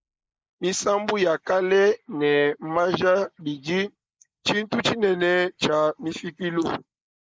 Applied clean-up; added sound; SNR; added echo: neural mask model Resemble Enhance denoiser.